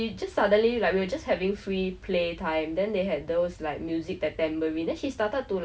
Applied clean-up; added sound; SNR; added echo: none; none; none; none.